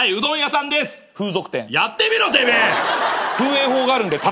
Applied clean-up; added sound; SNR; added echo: none; none; none; none.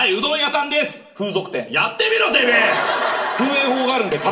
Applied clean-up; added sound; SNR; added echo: none; none; none; reverberation time 0.7 s.